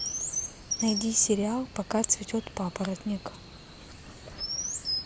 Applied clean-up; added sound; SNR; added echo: none; Chirp, tweet; 6 dB; none.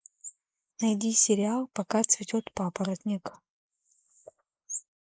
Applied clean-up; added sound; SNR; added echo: neural mask model Resemble Enhance denoiser.